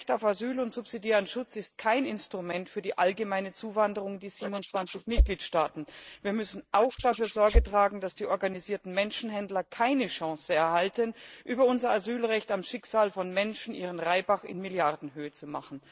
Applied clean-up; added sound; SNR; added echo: neural mask model Resemble Enhance denoiser.